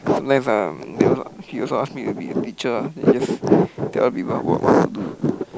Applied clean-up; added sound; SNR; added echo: none; none; none; none.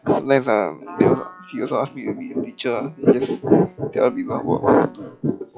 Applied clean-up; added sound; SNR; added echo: classical method log-MMSE.